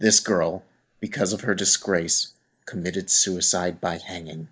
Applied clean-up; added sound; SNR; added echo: neural mask model Resemble Enhance denoiser.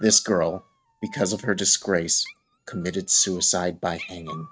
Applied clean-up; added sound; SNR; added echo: neural mask model RNNoise.